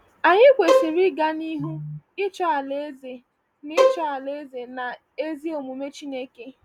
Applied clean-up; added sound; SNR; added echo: none; Bowed string instrument; -1 dB; none.